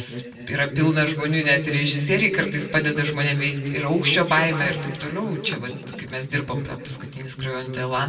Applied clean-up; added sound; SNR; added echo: neural separator model SepFormer DNS4.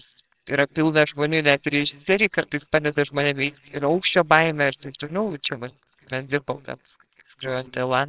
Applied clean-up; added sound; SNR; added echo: neural separator model SepFormer WHAMR!.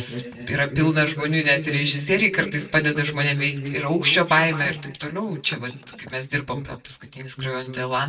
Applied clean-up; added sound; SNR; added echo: neural mask model DeepFilterNet 3.